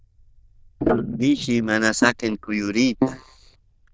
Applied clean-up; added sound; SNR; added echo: neural diffusion model UNIVERSE++.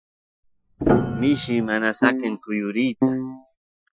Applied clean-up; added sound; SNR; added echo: classical method Wiener filter.